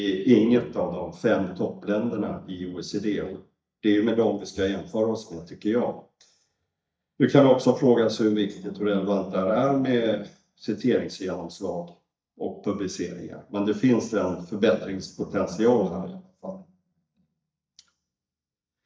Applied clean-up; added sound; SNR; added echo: neural mask model DeepFilterNet 3.